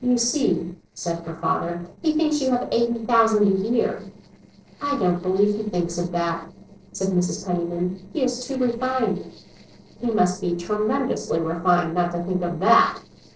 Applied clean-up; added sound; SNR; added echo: neural separator model SepFormer DNS4.